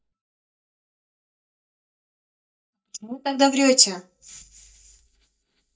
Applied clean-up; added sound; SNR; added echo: neural mask model DeepFilterNet 3.